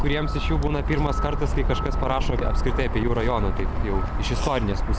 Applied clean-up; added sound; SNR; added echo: none; none; none; none.